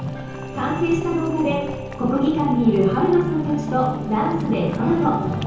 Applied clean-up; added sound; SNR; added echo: none; Boiling; 19 dB; reverberation time 0.9 s.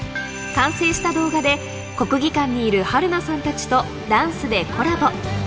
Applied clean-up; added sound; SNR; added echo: none; none; none; none.